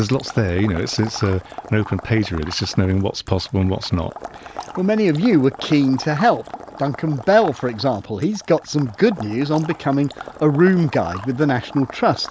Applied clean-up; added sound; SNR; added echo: none; Water / Liquid; 16 dB; none.